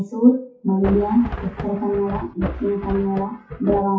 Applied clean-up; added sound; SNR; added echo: classical method WPE with log-MMSE.